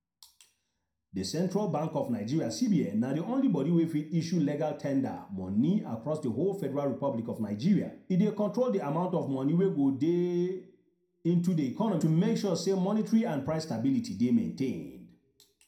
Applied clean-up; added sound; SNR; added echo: none; none; none; reverberation time 0.4 s.